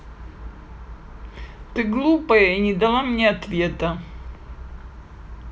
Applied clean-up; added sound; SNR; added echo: none; none; none; none.